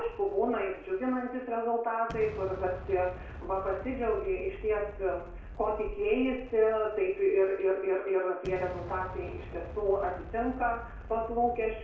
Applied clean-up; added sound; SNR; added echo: none; Explosion; 14 dB; reverberation time 0.6 s.